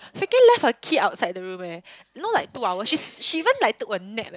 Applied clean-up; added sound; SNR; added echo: none; none; none; none.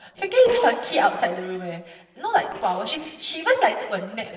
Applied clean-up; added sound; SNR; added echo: neural separator model SepFormer DNS4.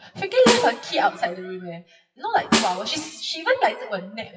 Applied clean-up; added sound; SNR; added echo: classical method WPE with log-MMSE.